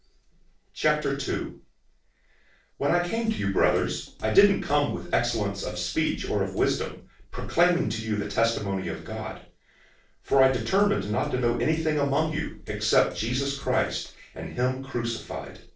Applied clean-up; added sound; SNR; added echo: neural separator model SepFormer DNS4.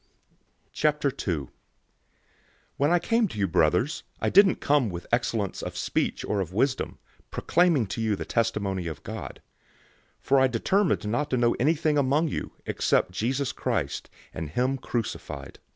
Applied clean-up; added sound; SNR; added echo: none; none; none; none.